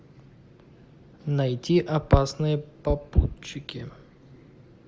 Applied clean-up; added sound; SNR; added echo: none; none; none; none.